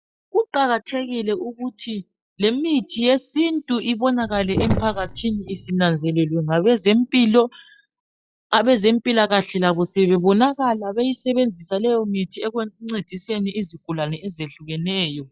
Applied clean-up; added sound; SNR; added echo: classical method log-MMSE.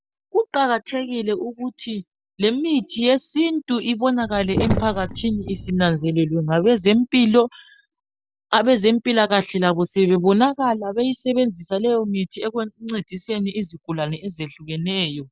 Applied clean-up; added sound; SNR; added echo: none; Sink (filling or washing); 5 dB; none.